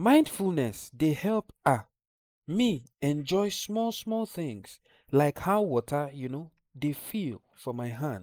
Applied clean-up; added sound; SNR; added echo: neural mask model Resemble Enhance denoiser.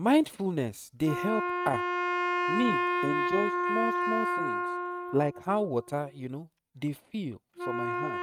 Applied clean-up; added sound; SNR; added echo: neural mask model RNNoise.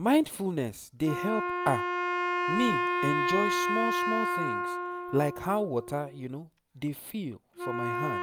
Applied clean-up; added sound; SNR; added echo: none; Wind instrument, woodwind instrument; 0 dB; none.